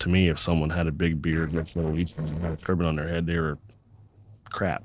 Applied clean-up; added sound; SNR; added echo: neural separator model SepFormer DNS4.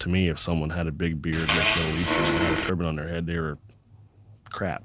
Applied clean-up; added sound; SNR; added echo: none; Fart; -3 dB; none.